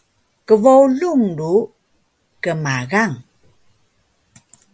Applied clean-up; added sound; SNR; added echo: none; none; none; none.